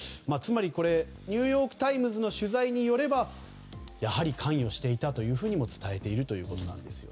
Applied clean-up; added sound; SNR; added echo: none; none; none; none.